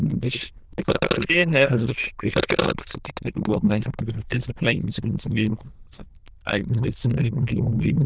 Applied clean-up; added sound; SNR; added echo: neural diffusion model UNIVERSE++.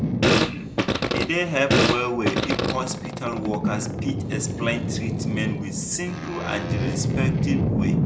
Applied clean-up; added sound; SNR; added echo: none; Fart + Boat, Water vehicle; -5 dB; none.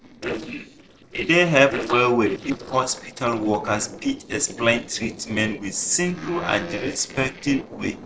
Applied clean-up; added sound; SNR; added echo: neural separator model SepFormer DNS4.